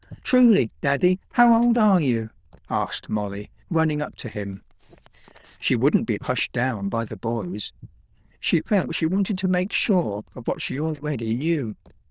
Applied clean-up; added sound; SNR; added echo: neural diffusion model UNIVERSE++.